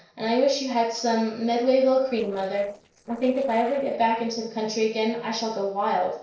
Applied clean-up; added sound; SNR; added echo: neural separator model SepFormer DNS4.